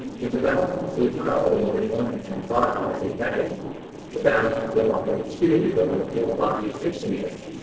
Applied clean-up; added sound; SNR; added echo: neural separator model SepFormer DNS4.